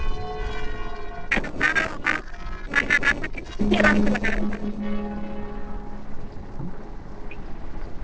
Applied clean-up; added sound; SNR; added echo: neural separator model SepFormer DNS4.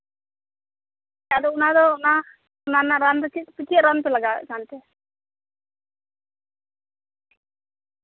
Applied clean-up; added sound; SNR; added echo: none; none; none; none.